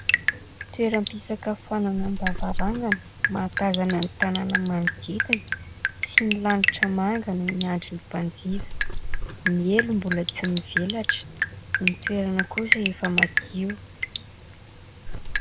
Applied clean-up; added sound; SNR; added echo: none; Drip; 0 dB; none.